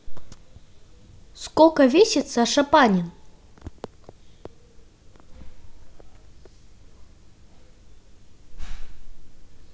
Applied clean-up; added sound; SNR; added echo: none; none; none; none.